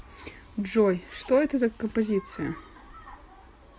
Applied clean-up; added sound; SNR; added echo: none; none; none; none.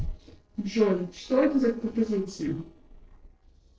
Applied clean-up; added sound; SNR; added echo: neural separator model SepFormer DNS4.